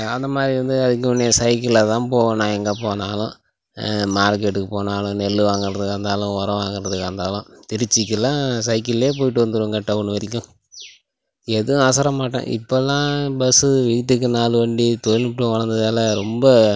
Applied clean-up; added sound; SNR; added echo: none; none; none; none.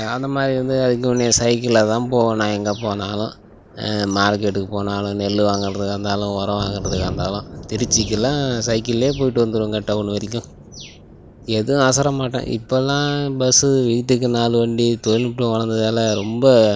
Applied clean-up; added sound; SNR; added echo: none; Thunder; 17 dB; none.